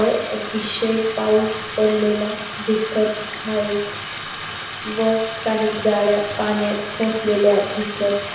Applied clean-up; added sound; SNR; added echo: none; Bathtub (filling or washing); 7 dB; reverberation time 0.8 s.